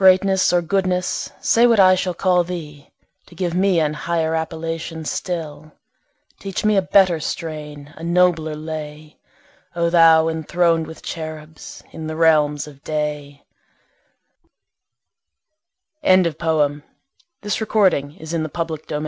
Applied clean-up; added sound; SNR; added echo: none; none; none; none.